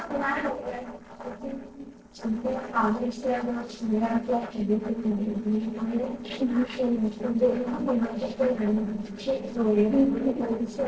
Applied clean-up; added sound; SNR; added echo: neural separator model SepFormer DNS4.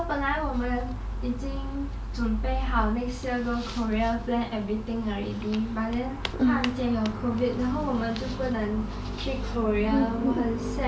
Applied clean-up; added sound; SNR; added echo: none; none; none; none.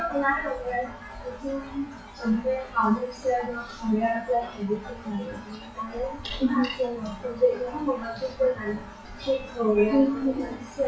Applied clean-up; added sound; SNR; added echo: classical method WPE with log-MMSE.